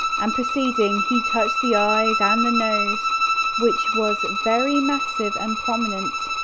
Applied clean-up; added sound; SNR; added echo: none; Bowed string instrument; -1 dB; none.